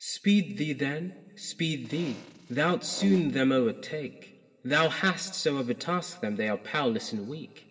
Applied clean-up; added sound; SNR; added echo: none; Fart; 12 dB; reverberation time 1.9 s.